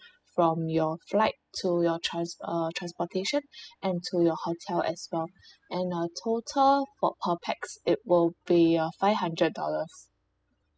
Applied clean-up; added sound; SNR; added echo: classical method spectral subtraction.